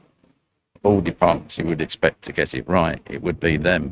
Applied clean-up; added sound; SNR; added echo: neural mask model RNNoise.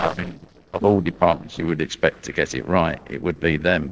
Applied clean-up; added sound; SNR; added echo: neural separator model SepFormer DNS4.